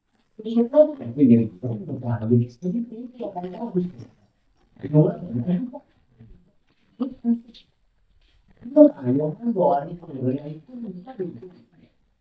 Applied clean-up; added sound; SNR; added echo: neural mask model DeepFilterNet 3.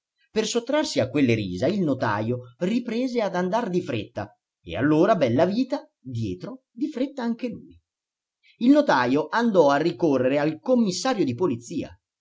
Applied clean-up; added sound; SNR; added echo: none; none; none; none.